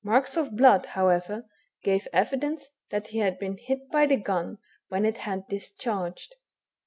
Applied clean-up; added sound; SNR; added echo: none; none; none; none.